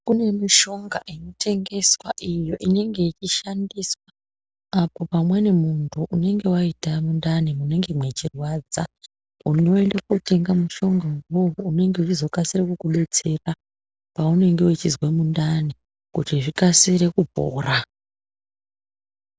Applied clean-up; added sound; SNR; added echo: none; none; none; none.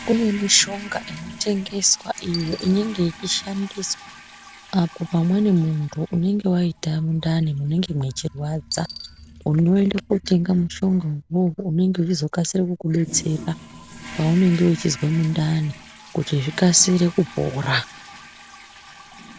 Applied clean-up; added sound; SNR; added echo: none; Toilet flush + Coin (dropping); 18 dB; none.